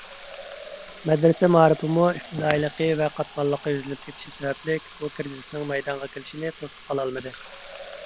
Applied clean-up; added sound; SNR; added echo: none; Fill (with liquid); 16 dB; none.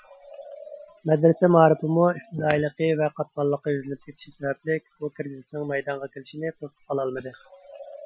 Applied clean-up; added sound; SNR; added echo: classical method Wiener filter.